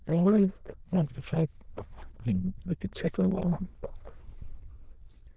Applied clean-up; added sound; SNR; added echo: neural diffusion model UNIVERSE++.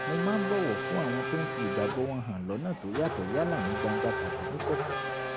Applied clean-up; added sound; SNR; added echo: none; Race car, auto racing / Accelerating, revving, vroom; 1 dB; none.